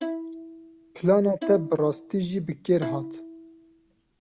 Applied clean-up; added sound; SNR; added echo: none; Bowed string instrument; 10 dB; none.